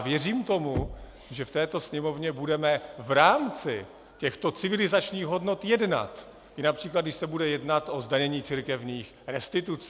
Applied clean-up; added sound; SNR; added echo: none; Knock; 13 dB; none.